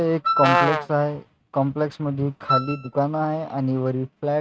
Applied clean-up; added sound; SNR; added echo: neural mask model RNNoise.